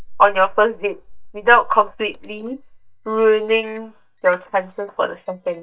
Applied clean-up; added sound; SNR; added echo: neural mask model DeepFilterNet 3.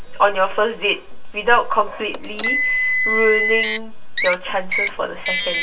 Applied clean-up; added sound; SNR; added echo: none; Car; 3 dB; reverberation time 0.2 s.